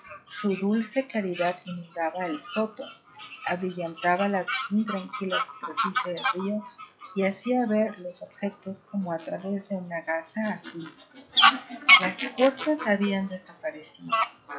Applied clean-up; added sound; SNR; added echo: classical method log-MMSE.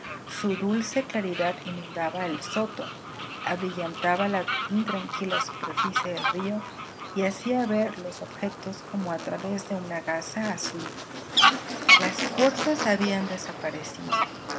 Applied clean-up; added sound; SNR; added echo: none; Fowl; 0 dB; none.